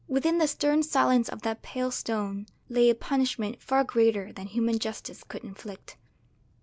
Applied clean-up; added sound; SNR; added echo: none; none; none; none.